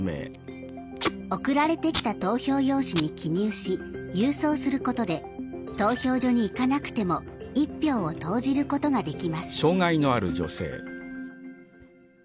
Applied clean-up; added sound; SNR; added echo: none; Packing tape, duct tape; 15 dB; none.